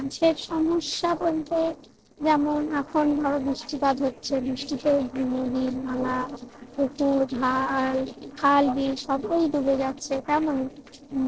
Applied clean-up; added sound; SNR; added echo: neural separator model SepFormer DNS4.